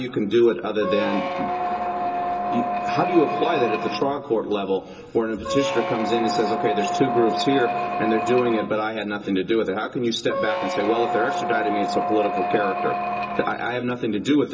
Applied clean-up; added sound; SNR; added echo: none; Squeak; 2 dB; reverberation time 0.2 s.